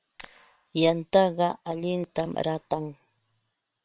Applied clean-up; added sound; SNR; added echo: neural separator model SepFormer WHAM!.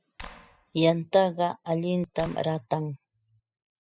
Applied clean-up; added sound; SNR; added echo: classical method spectral subtraction.